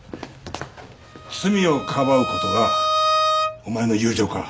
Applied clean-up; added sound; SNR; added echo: none; Bowed string instrument; 1 dB; none.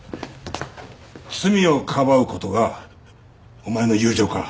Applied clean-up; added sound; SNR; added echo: none; none; none; none.